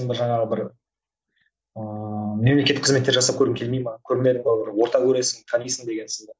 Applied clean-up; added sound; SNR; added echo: none; none; none; none.